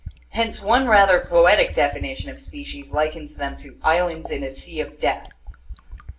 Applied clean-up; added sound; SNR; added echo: none; Fill (with liquid); 16 dB; reverberation time 0.3 s.